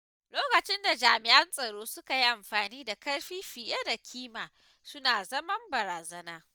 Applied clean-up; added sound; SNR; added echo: none; none; none; none.